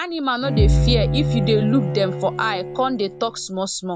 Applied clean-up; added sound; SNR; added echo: none; Bass drum + Bowed string instrument; 0 dB; none.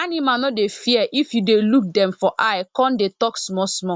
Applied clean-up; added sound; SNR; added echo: none; none; none; none.